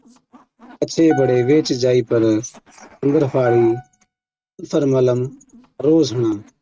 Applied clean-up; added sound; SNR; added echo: neural mask model RNNoise.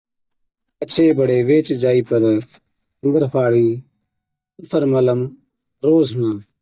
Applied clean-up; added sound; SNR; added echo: neural mask model DeepFilterNet 3.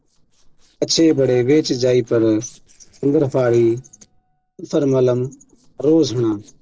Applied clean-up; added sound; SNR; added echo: neural separator model SepFormer DNS4.